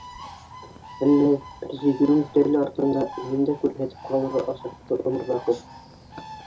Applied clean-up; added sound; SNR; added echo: none; Bird; 17 dB; reverberation time 0.2 s.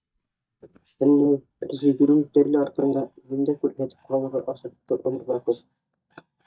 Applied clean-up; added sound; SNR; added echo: neural mask model DeepFilterNet 3.